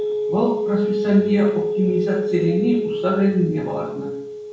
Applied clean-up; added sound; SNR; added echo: none; Telephone; 2 dB; reverberation time 0.7 s.